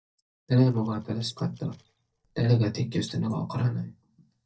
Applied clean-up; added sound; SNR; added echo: neural mask model DeepFilterNet 3.